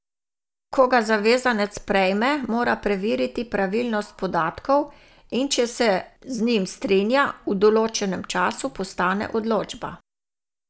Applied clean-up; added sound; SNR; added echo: none; none; none; none.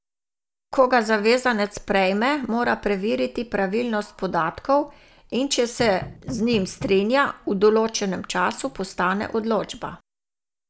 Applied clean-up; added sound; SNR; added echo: none; Knock; 14 dB; none.